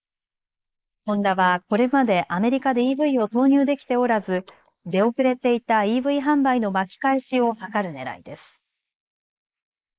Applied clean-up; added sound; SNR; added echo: neural mask model Resemble Enhance denoiser.